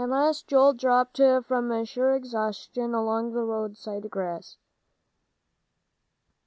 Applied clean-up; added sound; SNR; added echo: none; none; none; none.